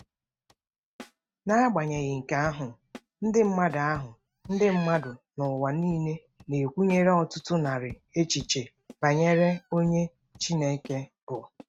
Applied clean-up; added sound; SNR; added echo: neural mask model RNNoise.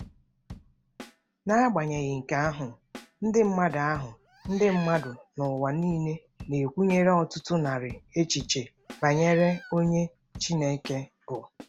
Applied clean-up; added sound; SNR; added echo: none; Meow + Drum / Drum kit; 20 dB; none.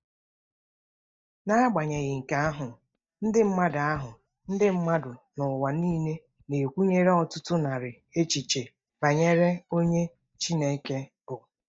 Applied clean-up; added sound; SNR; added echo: neural mask model DeepFilterNet 3.